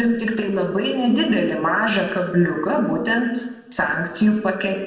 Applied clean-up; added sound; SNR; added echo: none; none; none; reverberation time 0.9 s.